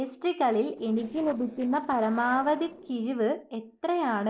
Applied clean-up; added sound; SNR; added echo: neural separator model SepFormer DNS4.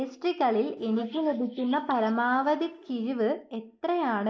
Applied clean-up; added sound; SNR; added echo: neural mask model Resemble Enhance denoiser.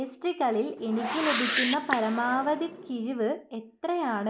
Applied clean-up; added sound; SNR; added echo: none; Whoosh, swoosh, swish; 3 dB; none.